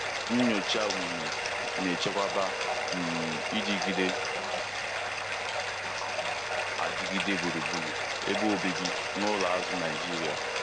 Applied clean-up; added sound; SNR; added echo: none; Bathtub (filling or washing); -2 dB; none.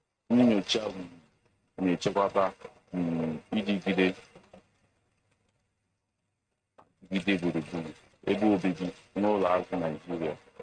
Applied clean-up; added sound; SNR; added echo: neural mask model RNNoise.